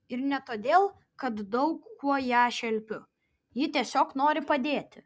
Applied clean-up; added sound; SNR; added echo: none; none; none; none.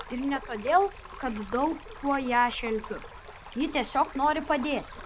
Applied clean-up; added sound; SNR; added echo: none; Stream; 14 dB; none.